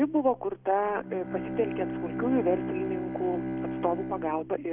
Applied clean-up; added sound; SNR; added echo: none; Bowed string instrument; 5 dB; none.